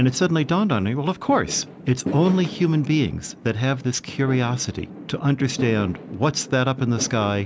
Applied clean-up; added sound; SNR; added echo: none; Fireworks; 13 dB; none.